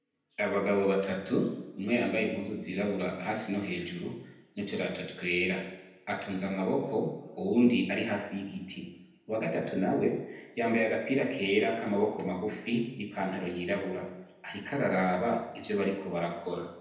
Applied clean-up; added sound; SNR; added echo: none; none; none; reverberation time 0.9 s.